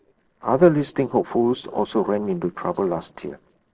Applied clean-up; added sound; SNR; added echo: neural separator model SepFormer DNS4.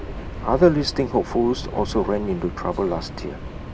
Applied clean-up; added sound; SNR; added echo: none; Subway, metro, underground; 9 dB; none.